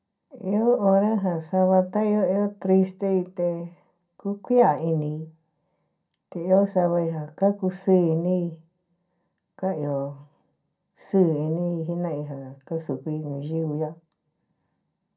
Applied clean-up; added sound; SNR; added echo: none; none; none; reverberation time 0.2 s.